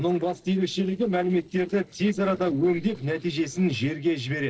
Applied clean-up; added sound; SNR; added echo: neural separator model SepFormer DNS4.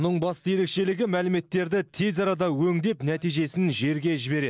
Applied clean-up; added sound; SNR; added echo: none; none; none; none.